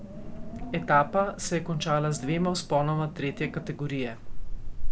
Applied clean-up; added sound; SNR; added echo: none; Wind; 3 dB; none.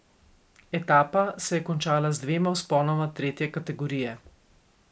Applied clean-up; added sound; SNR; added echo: none; none; none; none.